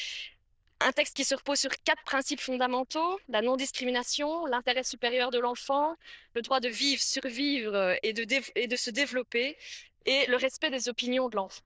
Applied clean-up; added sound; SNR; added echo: neural diffusion model UNIVERSE++.